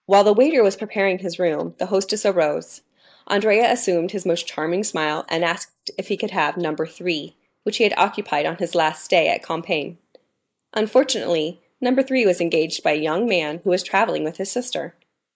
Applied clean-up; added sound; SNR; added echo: neural mask model Resemble Enhance denoiser.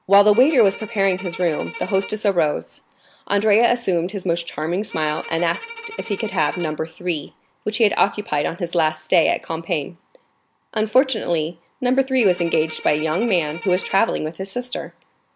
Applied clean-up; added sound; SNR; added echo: none; Bowed string instrument; 16 dB; none.